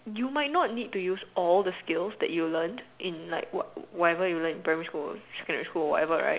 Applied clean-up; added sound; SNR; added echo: none; none; none; none.